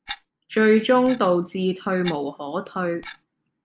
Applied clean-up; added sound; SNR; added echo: none; Clock; 18 dB; none.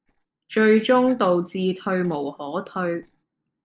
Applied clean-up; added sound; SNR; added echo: neural separator model SepFormer DNS4.